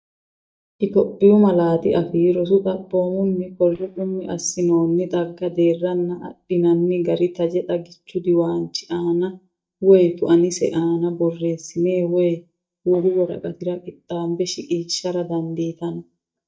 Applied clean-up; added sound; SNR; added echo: neural mask model DeepFilterNet 3.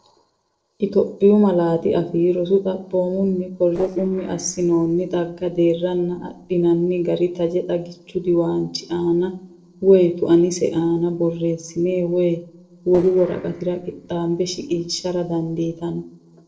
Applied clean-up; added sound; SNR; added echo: neural separator model SepFormer DNS4.